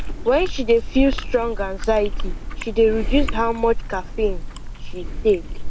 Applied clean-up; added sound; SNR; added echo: none; Chewing, mastication; 3 dB; none.